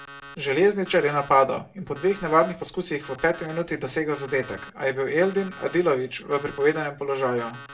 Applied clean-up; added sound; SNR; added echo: none; Alarm; 20 dB; reverberation time 0.2 s.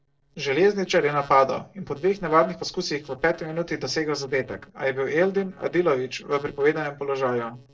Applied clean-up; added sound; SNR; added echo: neural separator model SepFormer DNS4.